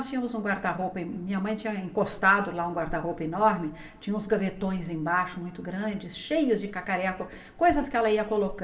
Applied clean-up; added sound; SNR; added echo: none; none; none; reverberation time 1.6 s.